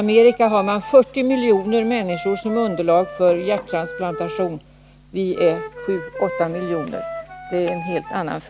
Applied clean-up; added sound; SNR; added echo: none; Wind instrument, woodwind instrument; 13 dB; none.